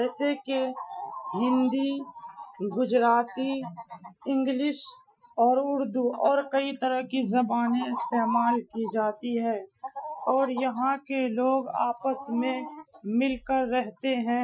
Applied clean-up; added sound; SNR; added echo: classical method Wiener filter.